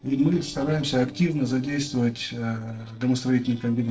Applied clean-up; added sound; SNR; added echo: neural separator model SepFormer DNS4.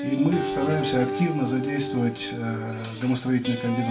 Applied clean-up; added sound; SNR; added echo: none; Guitar; 5 dB; reverberation time 0.3 s.